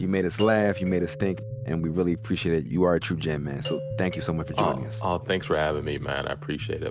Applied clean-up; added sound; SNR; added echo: none; Doorbell; 14 dB; none.